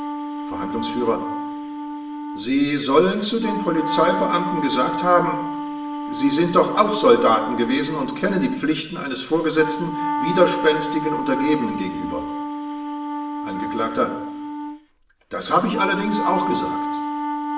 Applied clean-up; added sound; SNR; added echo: none; Wind instrument, woodwind instrument; 5 dB; reverberation time 0.8 s.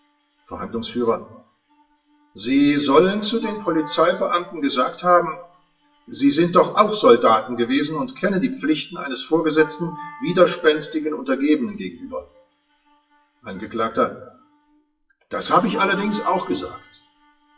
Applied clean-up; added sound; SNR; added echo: classical method WPE with log-MMSE.